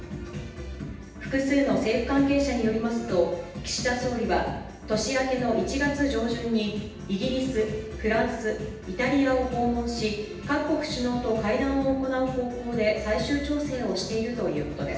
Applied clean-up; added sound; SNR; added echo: none; none; none; reverberation time 0.9 s.